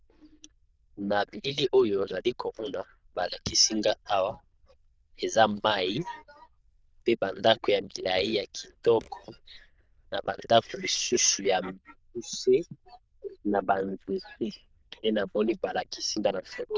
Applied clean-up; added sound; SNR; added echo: neural diffusion model UNIVERSE++.